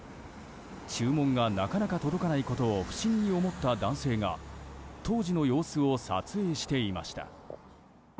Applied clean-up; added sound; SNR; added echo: none; none; none; none.